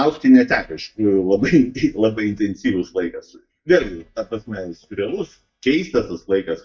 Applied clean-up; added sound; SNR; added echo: neural mask model DeepFilterNet 3.